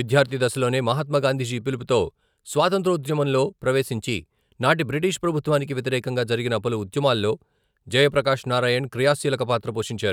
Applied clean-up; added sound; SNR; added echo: none; none; none; none.